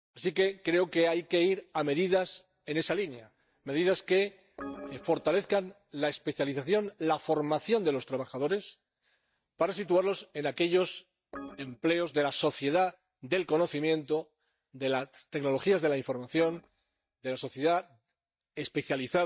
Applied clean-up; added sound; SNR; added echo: neural mask model DeepFilterNet 3.